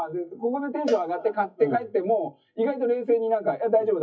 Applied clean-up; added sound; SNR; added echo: classical method WPE with log-MMSE.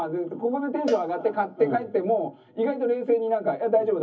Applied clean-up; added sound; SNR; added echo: none; Cowbell; 17 dB; reverberation time 0.3 s.